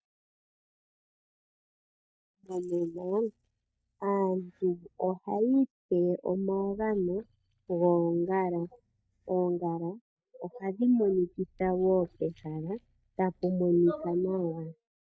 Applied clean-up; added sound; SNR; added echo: neural mask model DeepFilterNet 3.